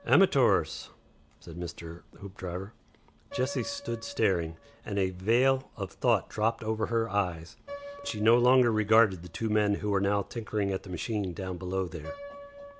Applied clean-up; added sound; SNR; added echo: none; Piano; 20 dB; none.